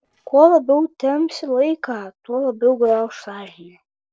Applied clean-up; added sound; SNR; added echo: neural separator model SepFormer DNS4.